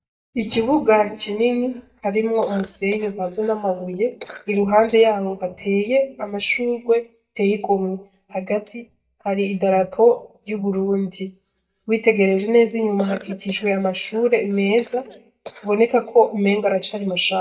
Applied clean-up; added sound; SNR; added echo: neural mask model DeepFilterNet 3.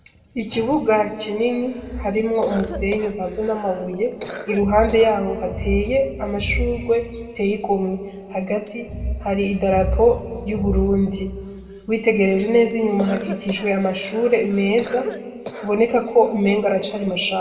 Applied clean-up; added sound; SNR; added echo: none; Cough; 15 dB; reverberation time 1.5 s.